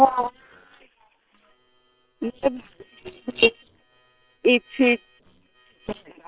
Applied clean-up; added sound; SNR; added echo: neural separator model SepFormer WHAM!.